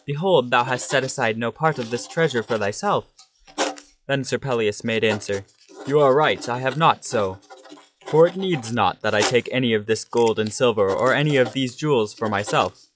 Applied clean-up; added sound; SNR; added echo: classical method log-MMSE.